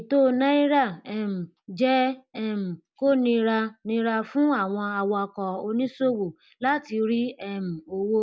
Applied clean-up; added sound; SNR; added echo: none; none; none; none.